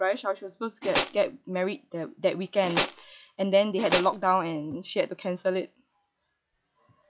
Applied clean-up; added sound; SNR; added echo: classical method log-MMSE.